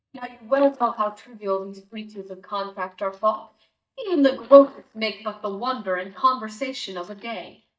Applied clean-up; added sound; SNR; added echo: neural mask model DeepFilterNet 3.